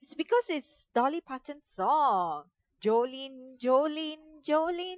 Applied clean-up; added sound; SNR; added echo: classical method Wiener filter.